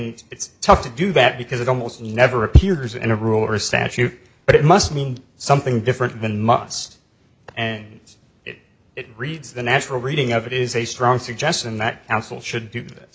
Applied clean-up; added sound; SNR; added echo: none; none; none; none.